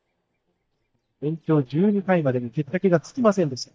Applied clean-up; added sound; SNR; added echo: neural mask model DeepFilterNet 3.